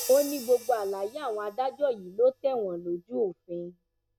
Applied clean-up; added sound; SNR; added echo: none; Crash cymbal; 17 dB; none.